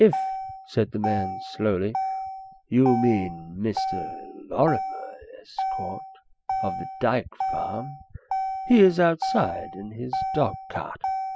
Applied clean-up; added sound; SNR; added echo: classical method spectral subtraction.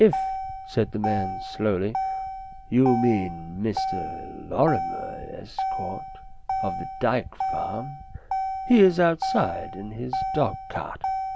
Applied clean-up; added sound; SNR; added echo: none; Motor vehicle (road); 5 dB; none.